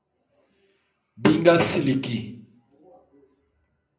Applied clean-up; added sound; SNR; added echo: none; none; none; reverberation time 0.5 s.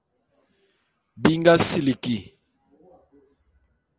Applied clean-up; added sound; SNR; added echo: none; none; none; none.